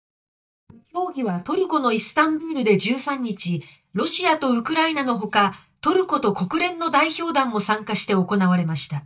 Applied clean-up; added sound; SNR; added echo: neural mask model DeepFilterNet 3.